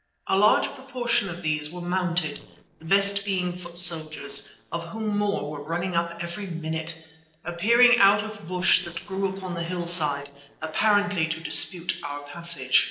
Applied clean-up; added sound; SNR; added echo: neural separator model SepFormer DNS4.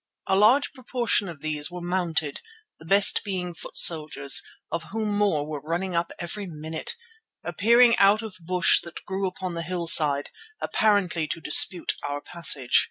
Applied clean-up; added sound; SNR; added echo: none; none; none; none.